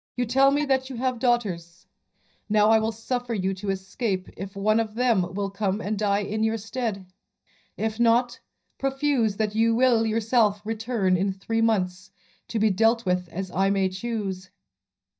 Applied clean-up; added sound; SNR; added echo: neural mask model DeepFilterNet 3.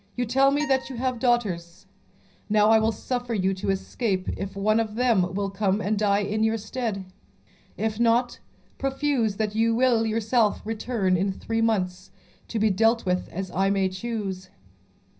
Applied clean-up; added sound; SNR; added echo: none; Acoustic guitar; 19 dB; reverberation time 0.5 s.